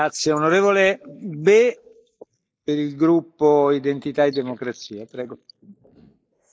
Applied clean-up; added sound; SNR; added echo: neural mask model Resemble Enhance denoiser.